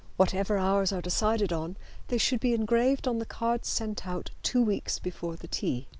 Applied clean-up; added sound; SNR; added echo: none; none; none; none.